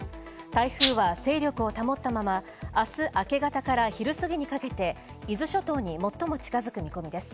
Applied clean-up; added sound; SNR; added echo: none; Rattle (instrument); -1 dB; none.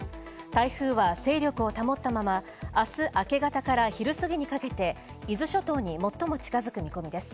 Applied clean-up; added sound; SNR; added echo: none; none; none; none.